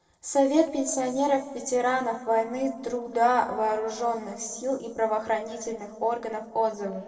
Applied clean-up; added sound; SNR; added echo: neural separator model SepFormer DNS4.